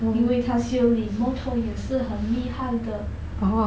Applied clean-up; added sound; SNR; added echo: none; none; none; none.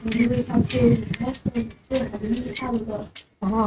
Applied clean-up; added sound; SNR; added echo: neural mask model RNNoise.